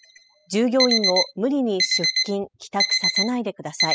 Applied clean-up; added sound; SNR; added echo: classical method spectral subtraction.